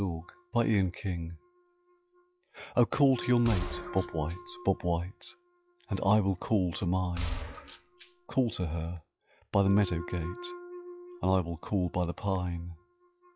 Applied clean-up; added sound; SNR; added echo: classical method log-MMSE.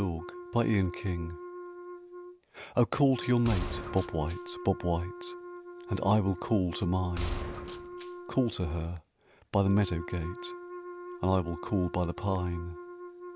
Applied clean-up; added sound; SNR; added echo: none; Wind instrument, woodwind instrument + Gunshot, gunfire; 10 dB; none.